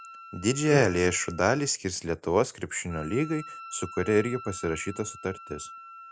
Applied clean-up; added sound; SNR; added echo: none; Wind instrument, woodwind instrument; 17 dB; none.